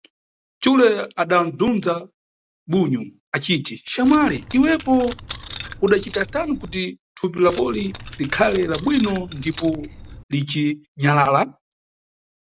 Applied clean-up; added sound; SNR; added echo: none; Keys jangling; 15 dB; none.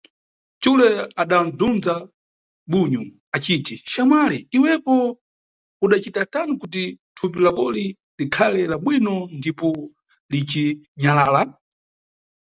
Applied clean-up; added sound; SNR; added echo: none; none; none; none.